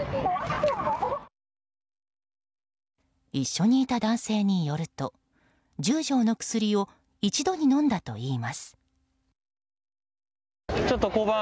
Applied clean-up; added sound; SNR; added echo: none; none; none; none.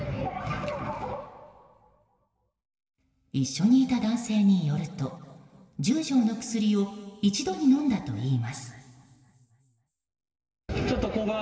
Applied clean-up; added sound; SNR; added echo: none; none; none; reverberation time 2.3 s.